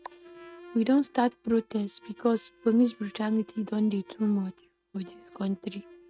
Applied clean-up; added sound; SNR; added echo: neural mask model RNNoise.